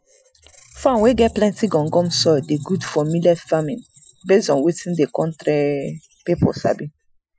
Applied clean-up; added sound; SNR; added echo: classical method Wiener filter.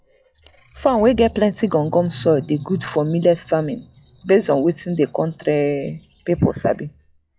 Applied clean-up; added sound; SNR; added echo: classical method log-MMSE.